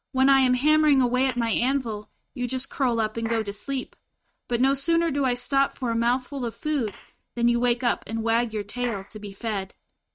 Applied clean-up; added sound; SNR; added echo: neural mask model RNNoise.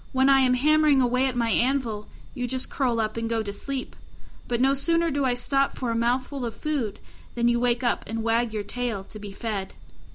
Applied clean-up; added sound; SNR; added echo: none; none; none; none.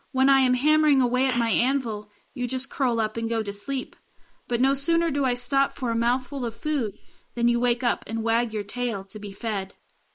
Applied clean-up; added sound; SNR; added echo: neural mask model Resemble Enhance denoiser.